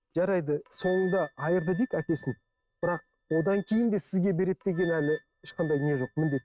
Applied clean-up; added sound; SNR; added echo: neural mask model RNNoise.